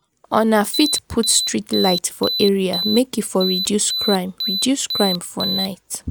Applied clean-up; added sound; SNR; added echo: none; Alarm; 5 dB; none.